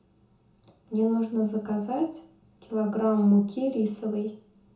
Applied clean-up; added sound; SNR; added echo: none; none; none; reverberation time 0.6 s.